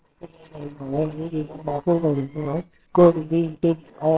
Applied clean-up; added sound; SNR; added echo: neural separator model SepFormer WHAMR!.